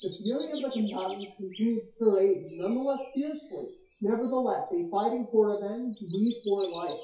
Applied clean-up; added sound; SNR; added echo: classical method WPE with log-MMSE.